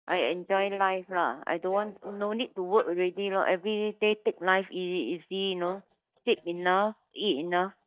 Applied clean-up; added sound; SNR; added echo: neural mask model DeepFilterNet 3.